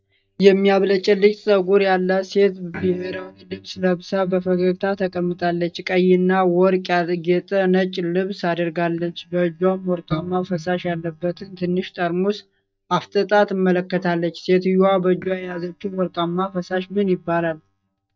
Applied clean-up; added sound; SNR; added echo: neural mask model DeepFilterNet 3.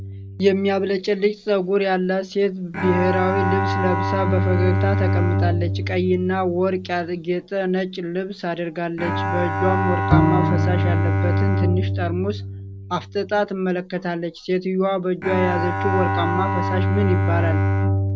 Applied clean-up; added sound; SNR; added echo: none; Bowed string instrument + Bowed string instrument; -1 dB; none.